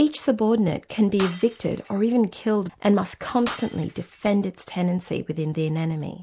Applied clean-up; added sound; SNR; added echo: none; Shatter; 14 dB; none.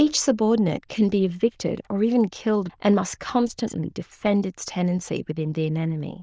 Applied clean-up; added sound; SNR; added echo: neural diffusion model UNIVERSE++.